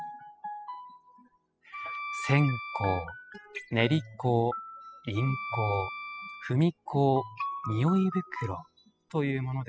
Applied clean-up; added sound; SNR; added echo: classical method spectral subtraction.